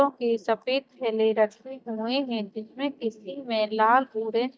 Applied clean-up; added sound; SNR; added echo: neural mask model DeepFilterNet 3.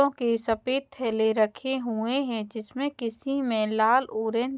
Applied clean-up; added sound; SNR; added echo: none; none; none; none.